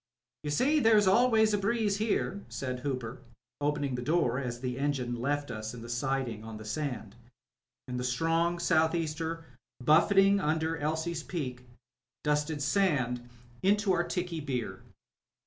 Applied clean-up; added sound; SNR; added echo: none; none; none; none.